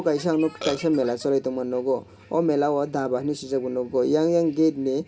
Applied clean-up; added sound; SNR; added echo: none; Burping, eructation; 9 dB; reverberation time 0.3 s.